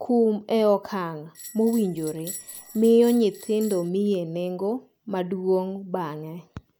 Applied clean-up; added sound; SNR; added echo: none; Bell; 18 dB; none.